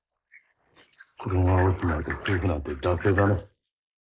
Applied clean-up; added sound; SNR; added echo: neural mask model Resemble Enhance denoiser.